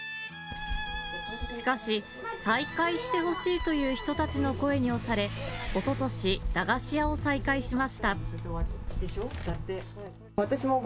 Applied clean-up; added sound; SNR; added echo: none; Engine; 14 dB; none.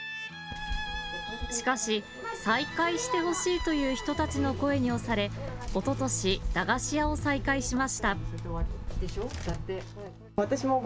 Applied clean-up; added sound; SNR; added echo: none; none; none; none.